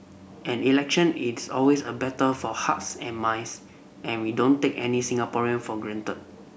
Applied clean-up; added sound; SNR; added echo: none; none; none; none.